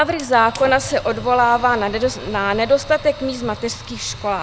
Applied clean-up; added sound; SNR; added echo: none; Fire; 15 dB; none.